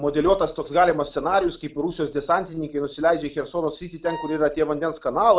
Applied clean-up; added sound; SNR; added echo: none; Wind instrument, woodwind instrument; 15 dB; none.